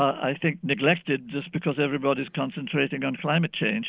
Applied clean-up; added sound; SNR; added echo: none; none; none; none.